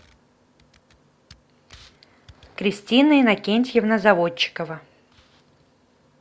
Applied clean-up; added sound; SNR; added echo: none; none; none; none.